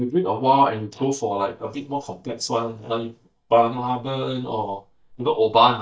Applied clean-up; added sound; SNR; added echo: neural mask model DeepFilterNet 3.